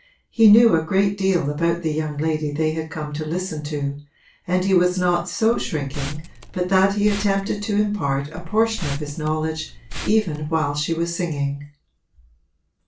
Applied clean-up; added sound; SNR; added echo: none; Liquid; 10 dB; reverberation time 0.3 s.